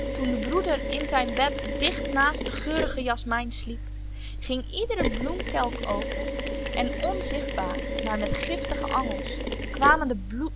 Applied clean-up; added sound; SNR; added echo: none; Mechanisms; 2 dB; none.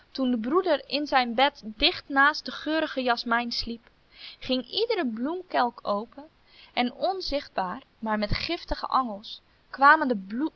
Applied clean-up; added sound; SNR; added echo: none; none; none; none.